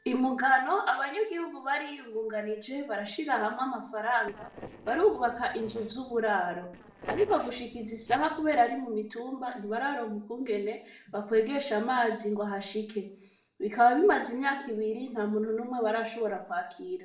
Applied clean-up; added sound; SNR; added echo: neural separator model SepFormer DNS4.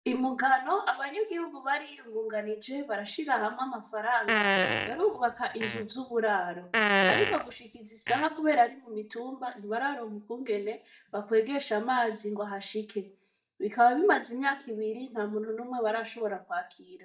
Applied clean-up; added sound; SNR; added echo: neural mask model DeepFilterNet 3.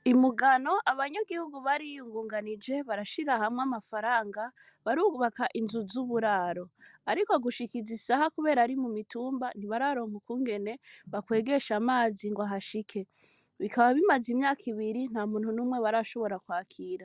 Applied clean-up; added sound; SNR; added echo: none; none; none; none.